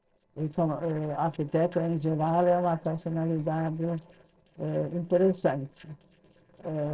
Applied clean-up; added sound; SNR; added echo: neural separator model SepFormer DNS4.